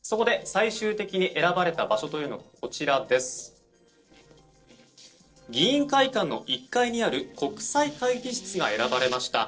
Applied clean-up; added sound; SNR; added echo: neural separator model SepFormer DNS4.